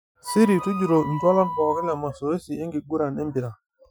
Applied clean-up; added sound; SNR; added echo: classical method Wiener filter.